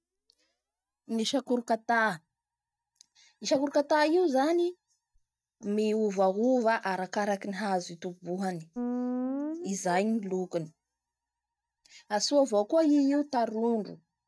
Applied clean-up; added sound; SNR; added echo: neural mask model DeepFilterNet 3.